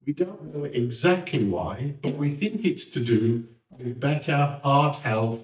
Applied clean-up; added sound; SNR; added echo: neural mask model DeepFilterNet 3.